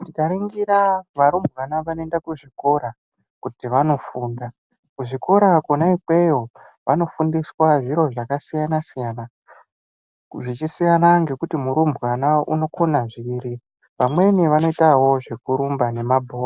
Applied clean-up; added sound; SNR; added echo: none; Shatter; 18 dB; none.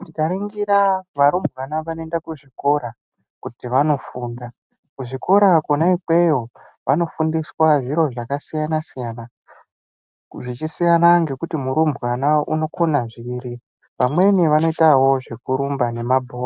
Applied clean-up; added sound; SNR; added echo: neural mask model RNNoise.